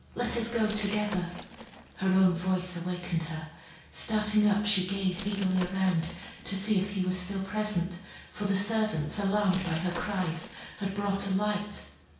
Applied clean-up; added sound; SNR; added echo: none; Glass; 15 dB; reverberation time 0.6 s.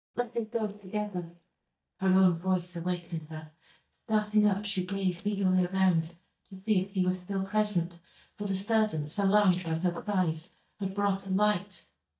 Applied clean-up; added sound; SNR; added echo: neural mask model DeepFilterNet 3.